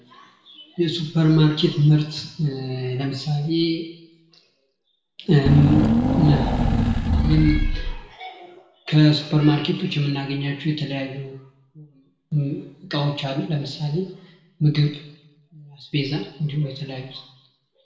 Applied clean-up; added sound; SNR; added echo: none; Engine / Car; -3 dB; reverberation time 0.8 s.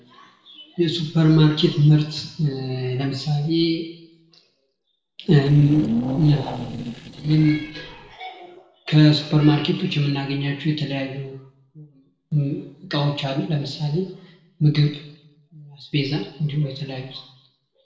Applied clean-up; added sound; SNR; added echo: neural separator model SepFormer DNS4.